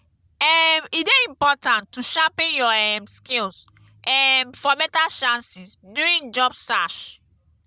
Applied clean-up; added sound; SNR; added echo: none; none; none; none.